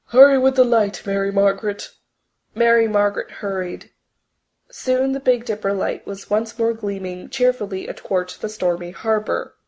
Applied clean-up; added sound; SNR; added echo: none; none; none; none.